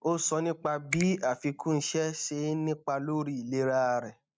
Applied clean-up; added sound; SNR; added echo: neural mask model RNNoise.